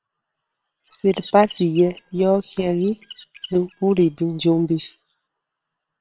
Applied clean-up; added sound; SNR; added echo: neural separator model SepFormer WHAM!.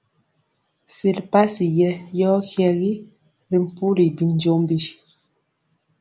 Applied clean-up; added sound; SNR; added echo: none; none; none; none.